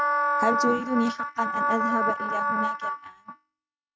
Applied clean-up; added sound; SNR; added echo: neural mask model RNNoise.